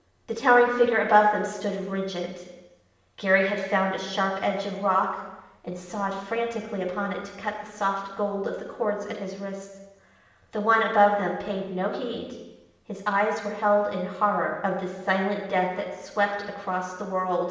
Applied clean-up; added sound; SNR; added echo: none; none; none; reverberation time 1.1 s.